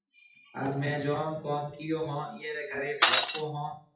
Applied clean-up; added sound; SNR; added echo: classical method WPE with log-MMSE.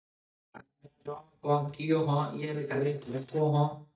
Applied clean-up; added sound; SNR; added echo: neural mask model DeepFilterNet 3.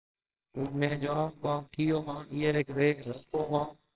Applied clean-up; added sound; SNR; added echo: neural separator model SepFormer WHAMR!.